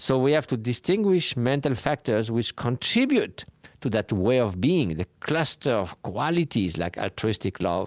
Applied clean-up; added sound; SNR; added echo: none; none; none; none.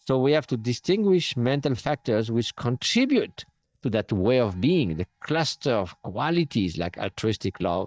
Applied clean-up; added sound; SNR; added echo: neural mask model DeepFilterNet 3.